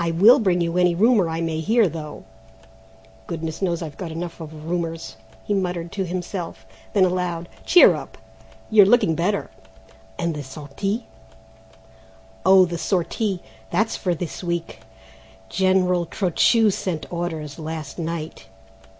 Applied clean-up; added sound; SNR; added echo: none; none; none; none.